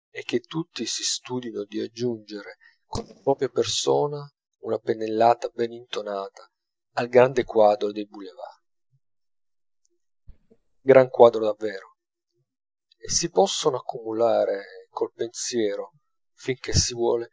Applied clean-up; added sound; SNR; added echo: neural mask model DeepFilterNet 3.